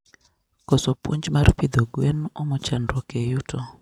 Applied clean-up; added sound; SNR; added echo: none; none; none; none.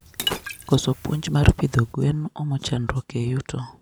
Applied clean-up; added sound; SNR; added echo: none; Liquid; 11 dB; none.